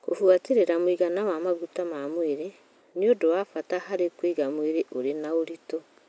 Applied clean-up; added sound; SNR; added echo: none; none; none; none.